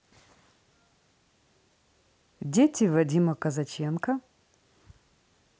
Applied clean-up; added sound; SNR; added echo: none; none; none; none.